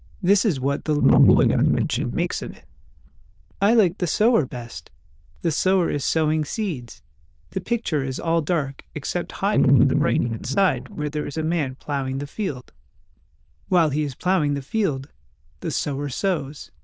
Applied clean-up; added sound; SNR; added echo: neural diffusion model UNIVERSE++.